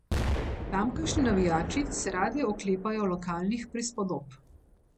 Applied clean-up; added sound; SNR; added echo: none; Explosion; 5 dB; none.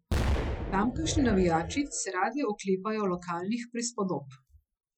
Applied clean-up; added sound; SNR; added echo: classical method Wiener filter.